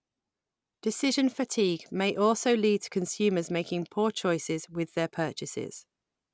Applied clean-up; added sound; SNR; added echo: none; none; none; none.